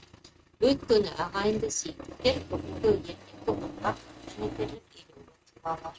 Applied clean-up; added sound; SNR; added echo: neural mask model RNNoise.